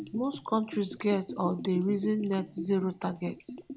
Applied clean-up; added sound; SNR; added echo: none; Bathtub (filling or washing) / Gurgling; 11 dB; none.